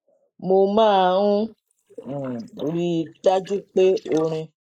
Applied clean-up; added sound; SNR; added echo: neural mask model Resemble Enhance denoiser.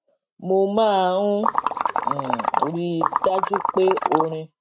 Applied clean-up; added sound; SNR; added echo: neural mask model RNNoise.